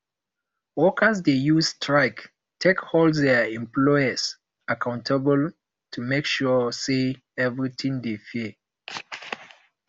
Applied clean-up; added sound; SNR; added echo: none; none; none; none.